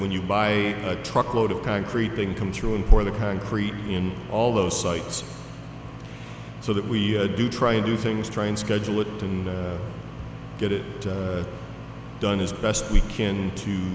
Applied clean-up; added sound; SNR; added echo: none; none; none; none.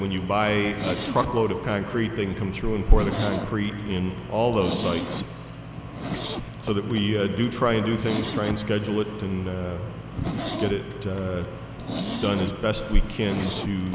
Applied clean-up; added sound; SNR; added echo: none; Zipper (clothing); 9 dB; none.